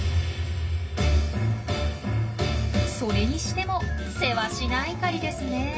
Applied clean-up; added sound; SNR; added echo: none; none; none; reverberation time 0.4 s.